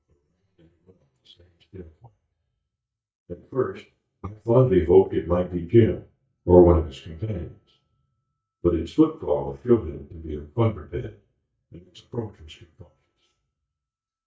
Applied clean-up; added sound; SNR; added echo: neural mask model DeepFilterNet 3.